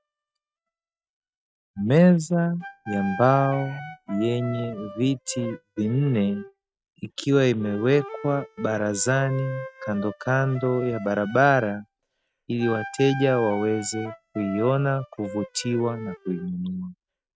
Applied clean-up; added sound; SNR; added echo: neural mask model RNNoise.